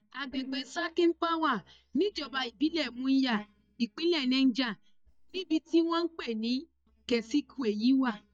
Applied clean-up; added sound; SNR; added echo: neural mask model DeepFilterNet 3.